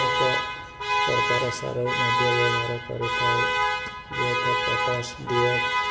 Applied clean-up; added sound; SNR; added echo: none; Alarm; -4 dB; reverberation time 0.9 s.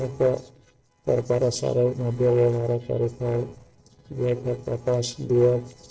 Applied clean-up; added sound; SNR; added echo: neural separator model SepFormer DNS4.